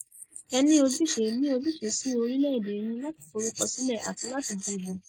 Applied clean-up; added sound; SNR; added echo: neural mask model Resemble Enhance denoiser.